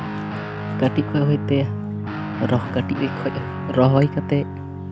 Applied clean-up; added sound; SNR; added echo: none; Guitar; 5 dB; none.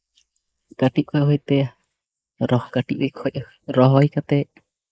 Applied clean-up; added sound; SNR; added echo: neural mask model Resemble Enhance denoiser.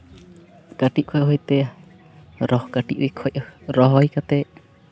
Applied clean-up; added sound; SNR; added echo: none; none; none; none.